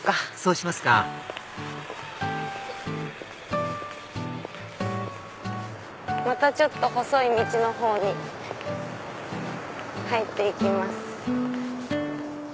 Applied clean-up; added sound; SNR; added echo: none; none; none; none.